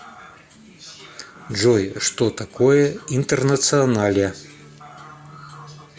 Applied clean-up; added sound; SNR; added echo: none; none; none; none.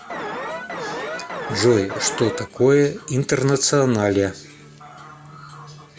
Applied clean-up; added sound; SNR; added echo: none; Alarm; 7 dB; none.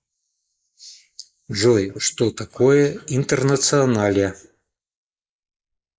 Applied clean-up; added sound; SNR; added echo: neural mask model Resemble Enhance denoiser.